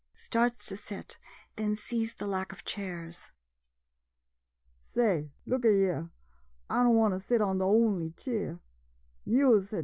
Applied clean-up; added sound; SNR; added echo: none; none; none; none.